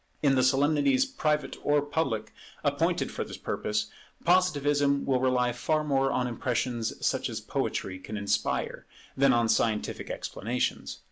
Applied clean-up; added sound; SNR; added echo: none; none; none; none.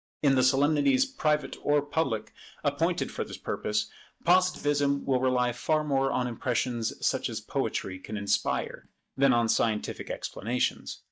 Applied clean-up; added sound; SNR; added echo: neural mask model DeepFilterNet 3.